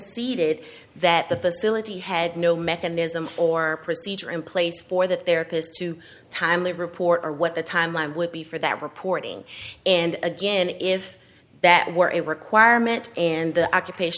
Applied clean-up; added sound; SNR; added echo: none; none; none; none.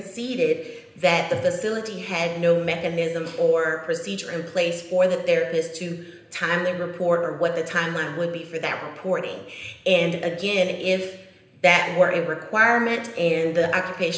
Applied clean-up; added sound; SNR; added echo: none; none; none; reverberation time 0.9 s.